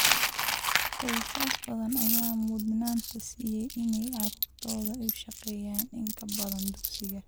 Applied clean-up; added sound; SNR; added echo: none; Coin (dropping); -1 dB; none.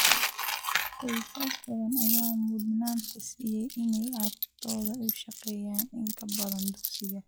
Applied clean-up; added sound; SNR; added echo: classical method log-MMSE.